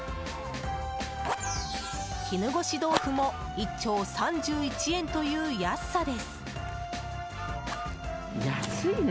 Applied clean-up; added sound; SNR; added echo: none; Fire; 12 dB; none.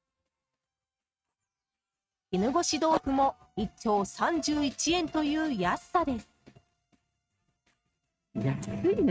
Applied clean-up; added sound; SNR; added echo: neural mask model RNNoise.